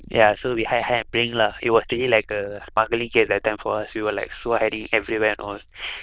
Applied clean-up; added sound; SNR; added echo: neural diffusion model UNIVERSE++.